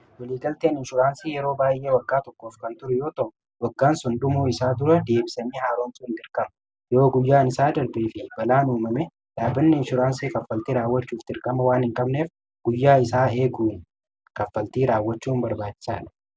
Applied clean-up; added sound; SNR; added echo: none; none; none; none.